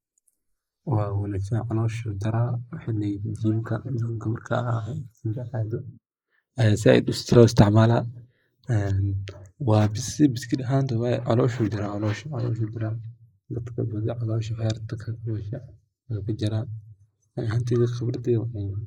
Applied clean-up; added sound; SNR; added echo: neural mask model Resemble Enhance denoiser.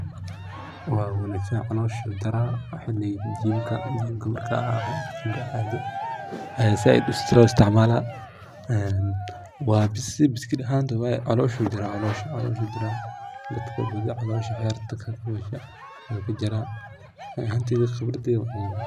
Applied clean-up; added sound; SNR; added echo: none; Cheering; 13 dB; none.